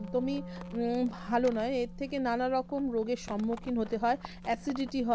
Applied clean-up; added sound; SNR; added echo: none; Wind instrument, woodwind instrument + Livestock, farm animals, working animals; 13 dB; none.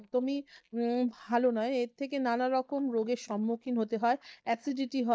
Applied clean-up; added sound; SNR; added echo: neural mask model DeepFilterNet 3.